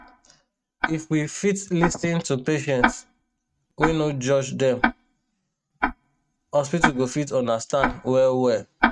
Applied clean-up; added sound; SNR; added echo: neural mask model RNNoise.